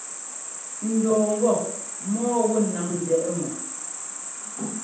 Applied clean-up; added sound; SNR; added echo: none; Cricket; 6 dB; reverberation time 0.8 s.